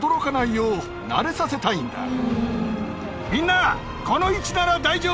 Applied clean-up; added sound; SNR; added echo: none; none; none; none.